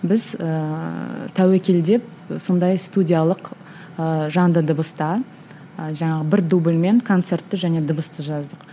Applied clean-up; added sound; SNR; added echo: none; none; none; none.